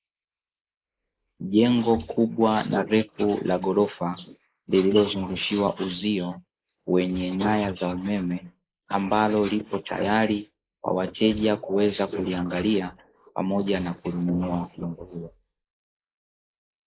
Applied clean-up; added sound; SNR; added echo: neural mask model Resemble Enhance denoiser.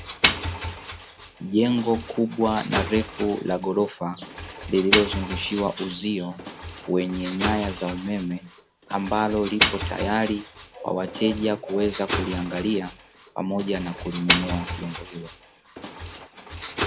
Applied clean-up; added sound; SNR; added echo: none; Engine; 4 dB; none.